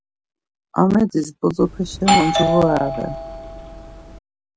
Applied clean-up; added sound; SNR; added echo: none; Doorbell; 1 dB; none.